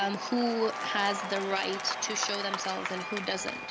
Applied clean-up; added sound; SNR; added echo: none; Applause / Crowd / Cheering; 4 dB; none.